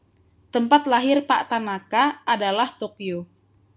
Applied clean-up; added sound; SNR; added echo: none; none; none; none.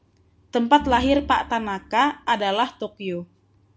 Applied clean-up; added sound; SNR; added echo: none; Organ; 15 dB; none.